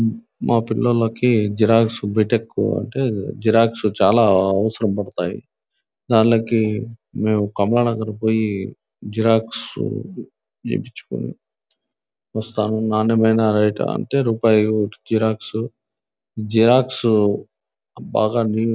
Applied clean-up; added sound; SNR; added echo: none; none; none; none.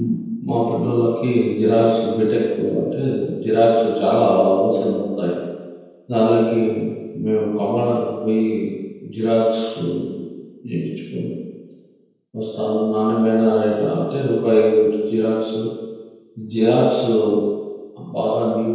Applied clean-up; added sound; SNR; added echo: none; none; none; reverberation time 1.2 s.